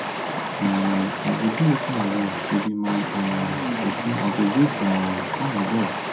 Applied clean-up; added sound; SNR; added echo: none; Stream; 3 dB; reverberation time 0.2 s.